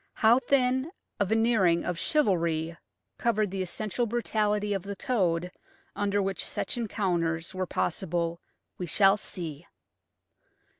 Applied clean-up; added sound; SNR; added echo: none; none; none; none.